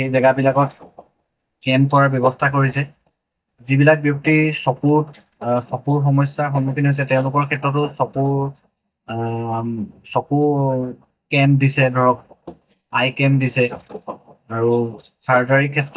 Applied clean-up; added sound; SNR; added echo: neural mask model DeepFilterNet 3.